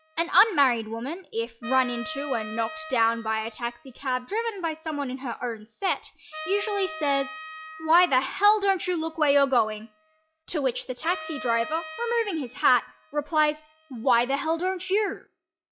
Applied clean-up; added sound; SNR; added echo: classical method log-MMSE.